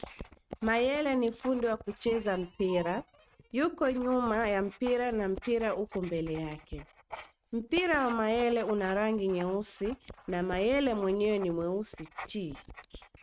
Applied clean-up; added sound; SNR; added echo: neural mask model RNNoise.